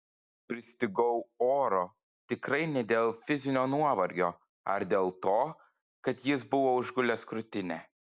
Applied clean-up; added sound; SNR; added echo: none; none; none; none.